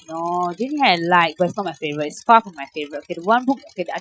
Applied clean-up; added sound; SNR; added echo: classical method Wiener filter.